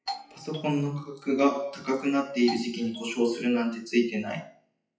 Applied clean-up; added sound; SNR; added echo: classical method WPE with log-MMSE.